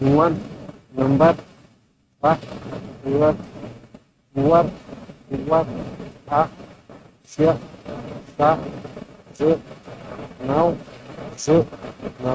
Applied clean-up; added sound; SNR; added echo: neural mask model RNNoise.